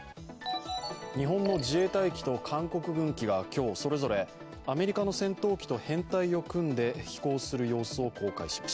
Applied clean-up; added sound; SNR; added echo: none; none; none; none.